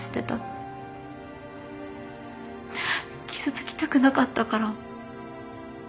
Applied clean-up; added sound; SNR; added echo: none; none; none; none.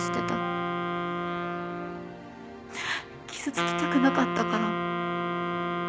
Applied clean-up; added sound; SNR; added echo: none; Wind instrument, woodwind instrument; -2 dB; none.